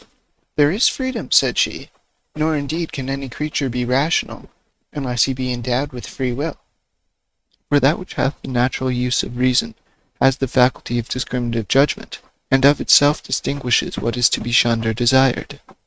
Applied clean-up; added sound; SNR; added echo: neural mask model RNNoise.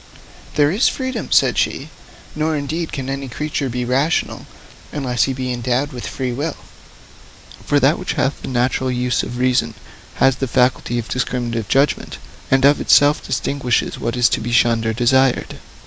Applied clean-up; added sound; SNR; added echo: none; none; none; none.